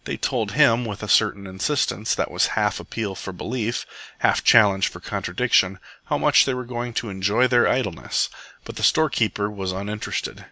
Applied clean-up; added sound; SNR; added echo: none; none; none; none.